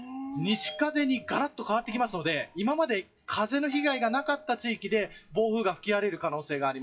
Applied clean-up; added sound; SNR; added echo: classical method WPE with log-MMSE.